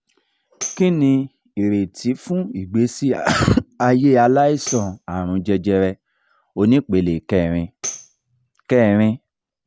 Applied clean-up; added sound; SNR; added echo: none; Tambourine; 17 dB; none.